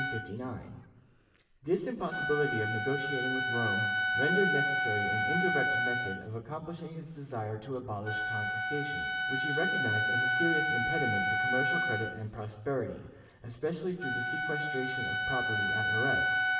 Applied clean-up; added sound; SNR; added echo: none; Wind instrument, woodwind instrument; -3 dB; reverberation time 1.2 s.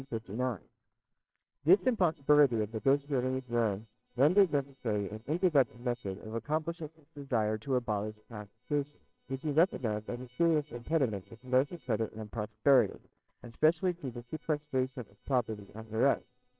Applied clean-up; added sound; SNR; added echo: neural separator model SepFormer WHAMR!.